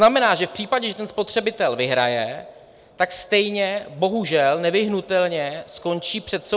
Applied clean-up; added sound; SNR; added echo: none; none; none; none.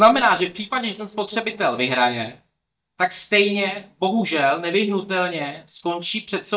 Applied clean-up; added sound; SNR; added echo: neural mask model DeepFilterNet 3.